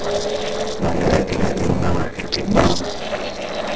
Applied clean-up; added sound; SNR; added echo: neural separator model SepFormer DNS4.